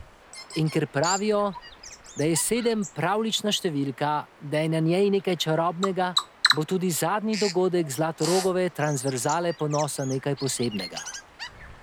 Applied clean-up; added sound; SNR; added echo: none; Bird vocalization, bird call, bird song; 9 dB; none.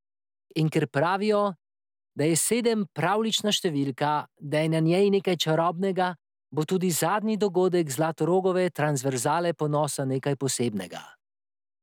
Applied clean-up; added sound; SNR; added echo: none; none; none; none.